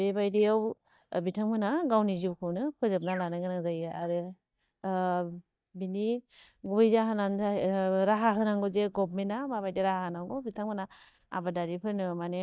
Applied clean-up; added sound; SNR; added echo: neural mask model DeepFilterNet 3.